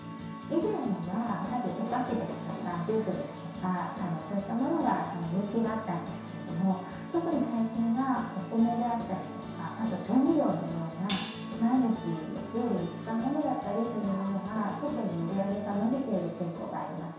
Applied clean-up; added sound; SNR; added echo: none; Hi-hat; 10 dB; reverberation time 0.7 s.